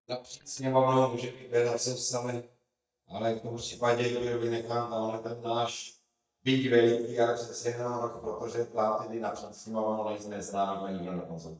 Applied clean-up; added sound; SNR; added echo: neural mask model DeepFilterNet 3.